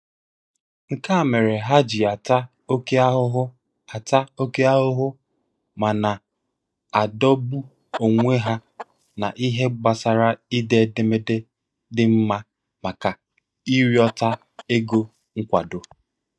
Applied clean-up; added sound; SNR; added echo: neural mask model DeepFilterNet 3.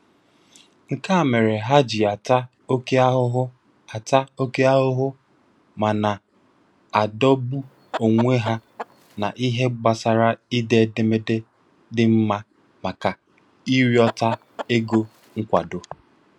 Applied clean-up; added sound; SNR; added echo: none; Chicken, rooster; 13 dB; none.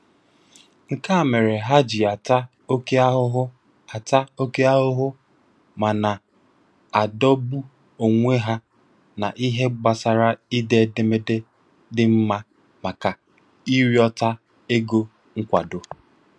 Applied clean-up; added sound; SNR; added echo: none; none; none; none.